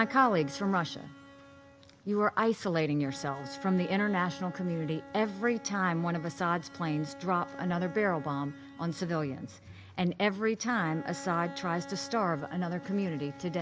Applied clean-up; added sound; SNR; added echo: none; Bowed string instrument; 16 dB; none.